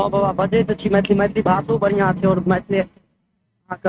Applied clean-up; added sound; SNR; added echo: neural mask model RNNoise.